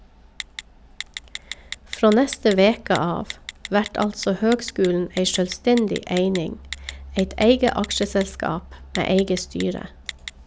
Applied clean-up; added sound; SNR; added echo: none; Telephone; 16 dB; none.